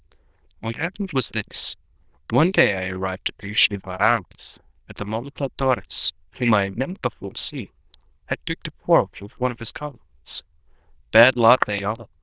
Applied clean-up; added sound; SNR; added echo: neural diffusion model UNIVERSE++.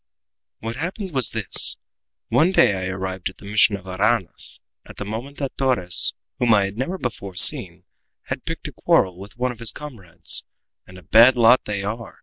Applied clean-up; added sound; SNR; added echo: none; none; none; none.